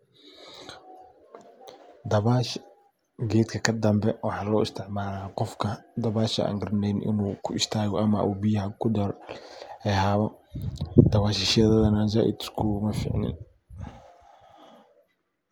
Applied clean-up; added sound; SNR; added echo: none; none; none; none.